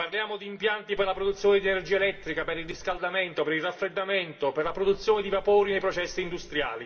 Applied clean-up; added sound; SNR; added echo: none; Tick-tock; 16 dB; reverberation time 2.8 s.